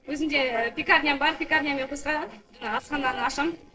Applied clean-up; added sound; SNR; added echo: neural separator model SepFormer DNS4.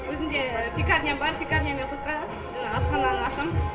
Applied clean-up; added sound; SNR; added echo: none; Wind instrument, woodwind instrument; 4 dB; reverberation time 0.4 s.